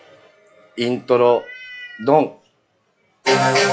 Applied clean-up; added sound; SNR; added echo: classical method log-MMSE.